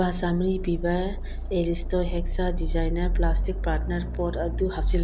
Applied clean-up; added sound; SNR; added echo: none; Accelerating, revving, vroom; -1 dB; none.